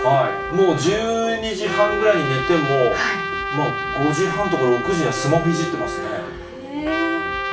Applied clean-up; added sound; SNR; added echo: none; Trumpet; 6 dB; reverberation time 0.3 s.